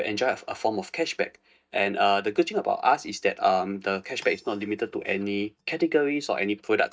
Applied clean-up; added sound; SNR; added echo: neural mask model DeepFilterNet 3.